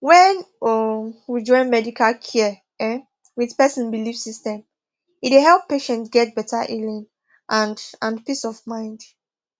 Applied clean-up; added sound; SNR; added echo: none; none; none; none.